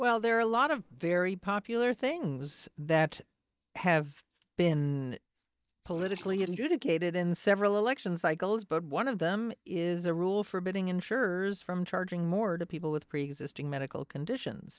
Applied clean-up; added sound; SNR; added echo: neural mask model DeepFilterNet 3.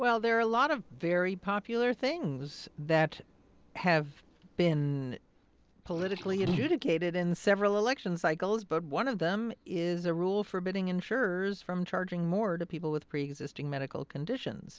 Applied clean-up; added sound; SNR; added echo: none; Liquid; 4 dB; none.